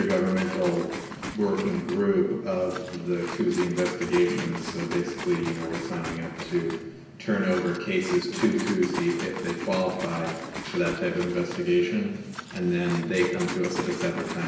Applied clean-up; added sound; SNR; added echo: none; Liquid; 11 dB; reverberation time 0.8 s.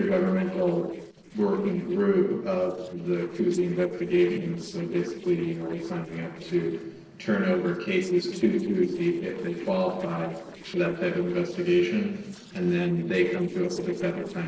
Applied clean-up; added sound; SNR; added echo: neural separator model SepFormer DNS4.